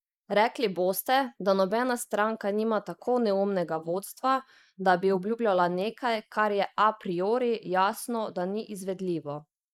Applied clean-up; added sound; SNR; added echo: neural mask model Resemble Enhance denoiser.